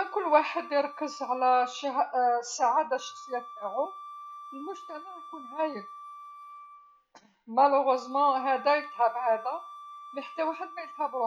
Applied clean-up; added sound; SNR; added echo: none; Wind instrument, woodwind instrument; 16 dB; none.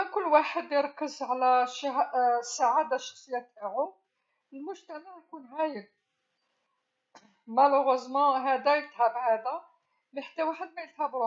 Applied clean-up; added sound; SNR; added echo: none; none; none; none.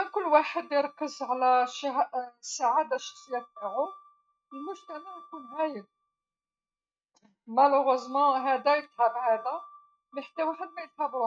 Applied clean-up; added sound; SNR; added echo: neural mask model RNNoise.